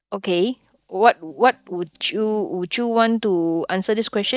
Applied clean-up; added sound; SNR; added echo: neural mask model DeepFilterNet 3.